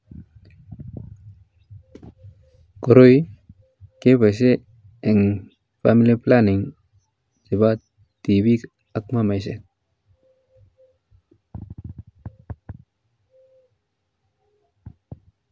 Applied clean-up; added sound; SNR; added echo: none; none; none; none.